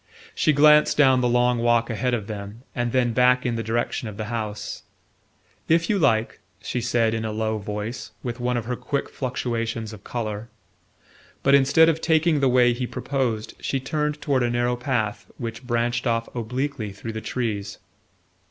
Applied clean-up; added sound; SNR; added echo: none; none; none; none.